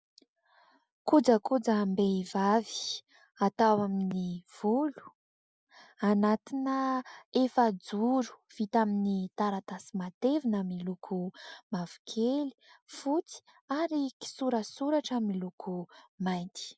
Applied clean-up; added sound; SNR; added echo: none; none; none; none.